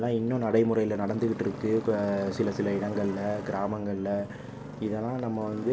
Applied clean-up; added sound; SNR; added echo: none; Motorcycle; 12 dB; none.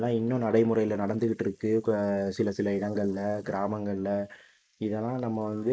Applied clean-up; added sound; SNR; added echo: neural mask model Resemble Enhance denoiser.